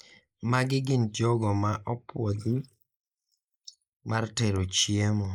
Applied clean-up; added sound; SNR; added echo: neural mask model Resemble Enhance denoiser.